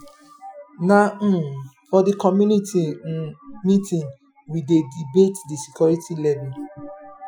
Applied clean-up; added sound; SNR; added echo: classical method Wiener filter.